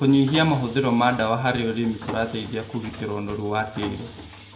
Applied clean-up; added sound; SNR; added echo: none; Mechanisms; 16 dB; reverberation time 0.7 s.